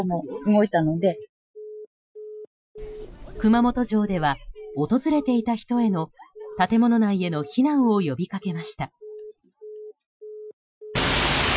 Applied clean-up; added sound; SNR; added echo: classical method Wiener filter.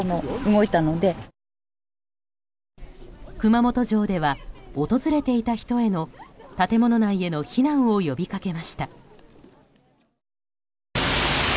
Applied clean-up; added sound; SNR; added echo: none; none; none; none.